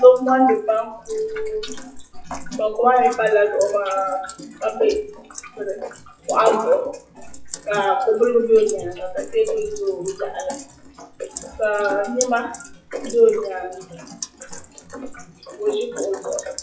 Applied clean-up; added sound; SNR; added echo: classical method WPE with log-MMSE.